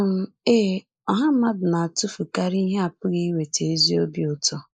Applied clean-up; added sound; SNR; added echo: neural mask model Resemble Enhance denoiser.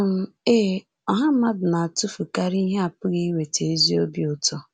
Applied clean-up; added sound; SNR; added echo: none; none; none; none.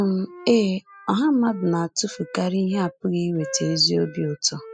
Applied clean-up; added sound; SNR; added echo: classical method spectral subtraction.